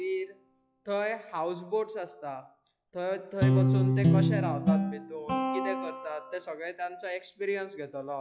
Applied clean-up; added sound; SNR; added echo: classical method log-MMSE.